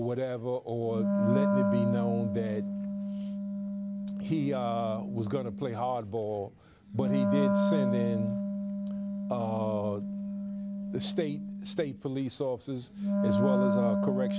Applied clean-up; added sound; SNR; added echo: none; Wind instrument, woodwind instrument; -3 dB; none.